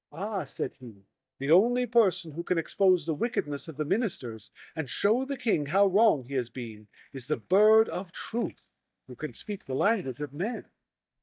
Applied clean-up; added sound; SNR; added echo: neural mask model DeepFilterNet 3.